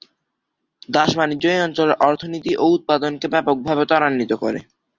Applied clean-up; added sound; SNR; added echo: none; none; none; none.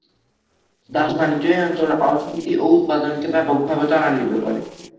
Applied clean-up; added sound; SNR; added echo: neural separator model SepFormer DNS4.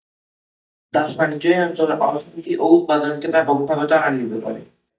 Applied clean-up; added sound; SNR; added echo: neural mask model DeepFilterNet 3.